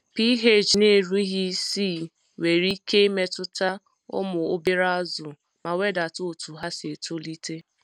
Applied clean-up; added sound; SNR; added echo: none; none; none; none.